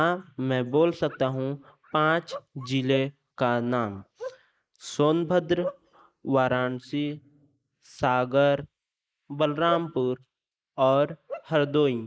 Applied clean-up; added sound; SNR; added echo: neural mask model Resemble Enhance denoiser.